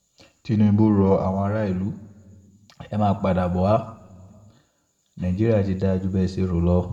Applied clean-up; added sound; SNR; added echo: none; none; none; reverberation time 1.2 s.